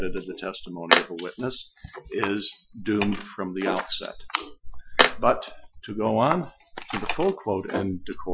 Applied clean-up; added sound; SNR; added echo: classical method Wiener filter.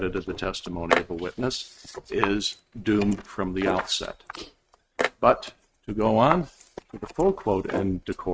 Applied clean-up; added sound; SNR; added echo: neural mask model RNNoise.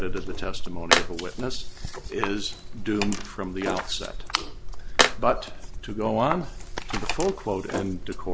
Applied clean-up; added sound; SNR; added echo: none; Tools; 4 dB; none.